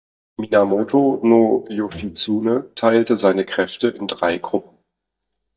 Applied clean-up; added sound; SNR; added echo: neural mask model DeepFilterNet 3.